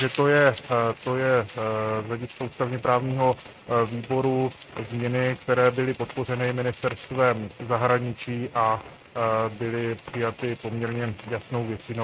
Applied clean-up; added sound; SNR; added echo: neural mask model RNNoise.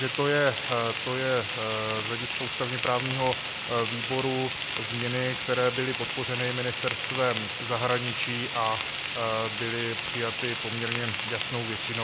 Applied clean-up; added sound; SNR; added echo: none; Frying (food); -4 dB; none.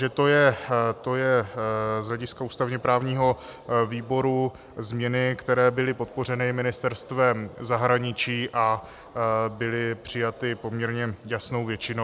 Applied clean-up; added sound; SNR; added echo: none; none; none; none.